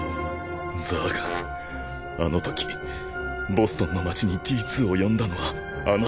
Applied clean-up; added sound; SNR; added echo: none; Brass instrument; 13 dB; none.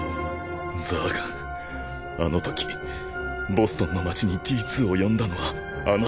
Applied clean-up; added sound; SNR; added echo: none; none; none; none.